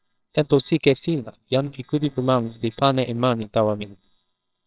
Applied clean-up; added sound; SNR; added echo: neural separator model SepFormer WHAMR!.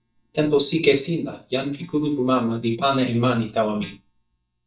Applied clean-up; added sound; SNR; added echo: neural mask model DeepFilterNet 3.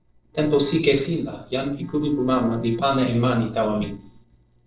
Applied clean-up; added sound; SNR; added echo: neural separator model SepFormer DNS4.